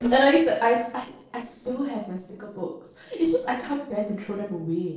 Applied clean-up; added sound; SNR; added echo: neural separator model SepFormer DNS4.